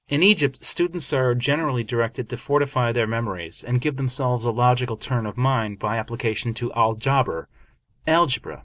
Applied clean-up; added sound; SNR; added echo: none; none; none; none.